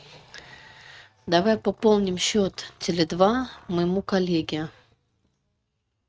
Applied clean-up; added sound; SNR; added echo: neural mask model RNNoise.